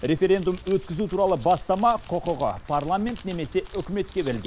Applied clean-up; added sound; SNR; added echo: none; Crumpling, crinkling; 15 dB; none.